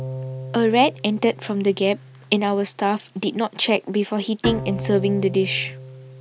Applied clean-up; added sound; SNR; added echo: none; Bowed string instrument; 11 dB; none.